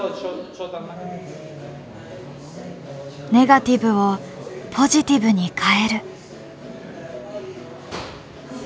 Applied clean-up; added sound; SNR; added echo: none; none; none; none.